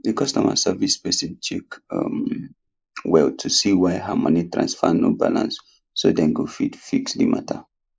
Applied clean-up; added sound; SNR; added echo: neural mask model Resemble Enhance denoiser.